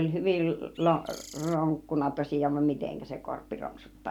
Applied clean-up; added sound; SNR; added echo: none; Bird; 18 dB; none.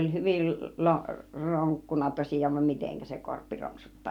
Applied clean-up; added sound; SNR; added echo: none; none; none; none.